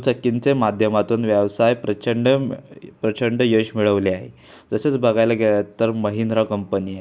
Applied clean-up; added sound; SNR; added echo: none; none; none; none.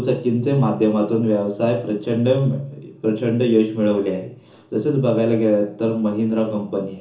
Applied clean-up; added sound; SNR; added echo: none; none; none; reverberation time 0.7 s.